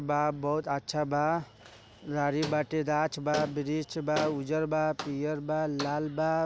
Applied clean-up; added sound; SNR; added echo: none; none; none; none.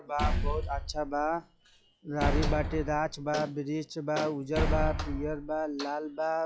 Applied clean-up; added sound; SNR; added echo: classical method log-MMSE.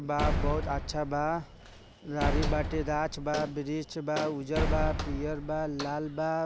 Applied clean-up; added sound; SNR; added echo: none; Slam; 1 dB; none.